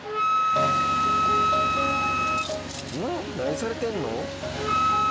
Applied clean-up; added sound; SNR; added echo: none; Wind instrument, woodwind instrument; -5 dB; none.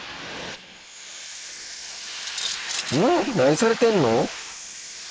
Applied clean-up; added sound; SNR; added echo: neural mask model Resemble Enhance denoiser.